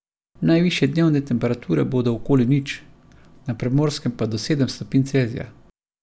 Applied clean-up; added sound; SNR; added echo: none; none; none; none.